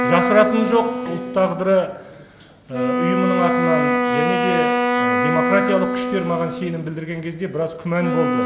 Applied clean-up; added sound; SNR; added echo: none; Wind instrument, woodwind instrument; 0 dB; none.